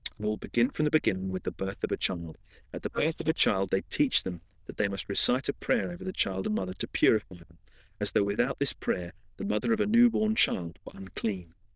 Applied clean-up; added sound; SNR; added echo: neural diffusion model UNIVERSE++.